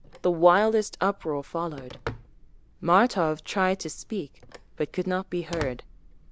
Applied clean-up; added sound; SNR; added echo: none; Telephone; 17 dB; none.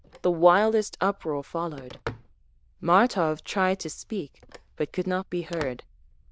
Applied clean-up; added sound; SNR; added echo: neural diffusion model UNIVERSE++.